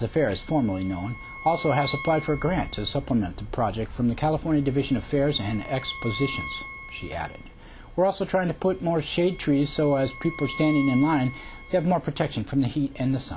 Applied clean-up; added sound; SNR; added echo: none; Bowed string instrument + Gull, seagull / Wind; 14 dB; none.